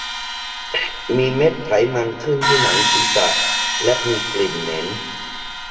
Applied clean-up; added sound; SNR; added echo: none; Crash cymbal; 1 dB; reverberation time 1.1 s.